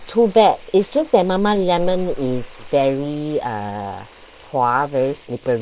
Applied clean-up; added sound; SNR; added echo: neural separator model SepFormer WHAM!.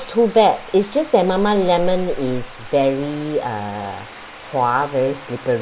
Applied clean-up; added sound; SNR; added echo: none; Bathtub (filling or washing); 12 dB; none.